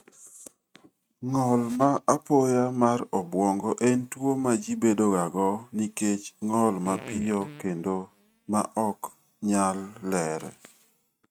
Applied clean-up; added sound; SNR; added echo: neural mask model RNNoise.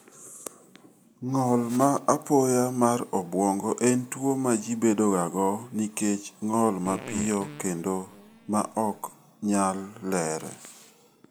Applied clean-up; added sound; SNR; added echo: none; Fart; 15 dB; none.